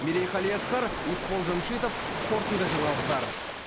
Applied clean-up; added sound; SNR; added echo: none; Ocean; 2 dB; none.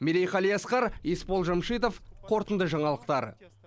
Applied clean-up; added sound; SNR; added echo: none; none; none; none.